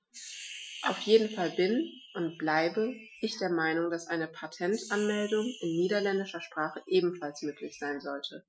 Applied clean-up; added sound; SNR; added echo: classical method Wiener filter.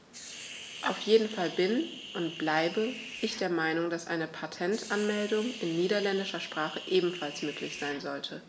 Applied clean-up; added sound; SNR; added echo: none; Hiss; 12 dB; none.